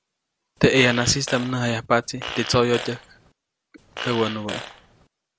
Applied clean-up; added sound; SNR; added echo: none; Fart; 11 dB; none.